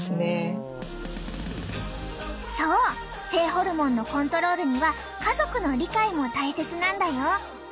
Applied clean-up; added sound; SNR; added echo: none; none; none; none.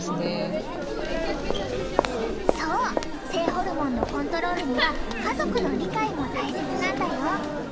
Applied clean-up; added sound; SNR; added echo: none; Crowd; -2 dB; none.